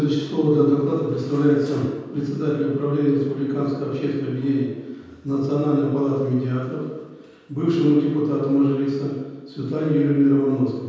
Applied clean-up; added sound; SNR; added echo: none; none; none; reverberation time 1.2 s.